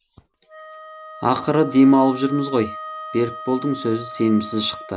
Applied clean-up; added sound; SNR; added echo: none; Wind instrument, woodwind instrument; 14 dB; none.